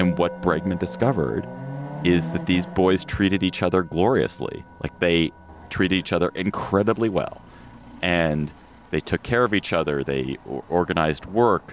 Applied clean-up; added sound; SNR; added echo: none; Musical instrument + Chatter / Car passing by / Motorcycle / Traffic noise, roadway noise / Accelerating, revving, vroom; 15 dB; none.